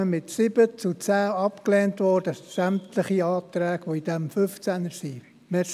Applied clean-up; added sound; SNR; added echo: none; none; none; none.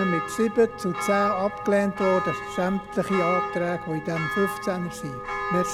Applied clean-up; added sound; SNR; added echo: none; Church bell; 5 dB; none.